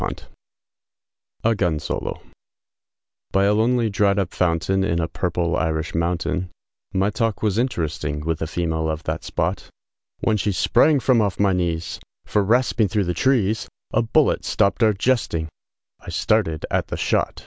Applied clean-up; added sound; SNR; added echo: none; none; none; none.